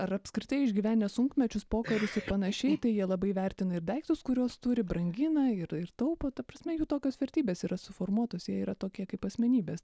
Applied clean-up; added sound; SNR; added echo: none; none; none; none.